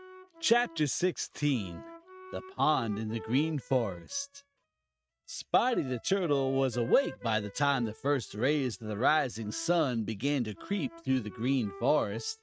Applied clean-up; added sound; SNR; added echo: neural mask model RNNoise.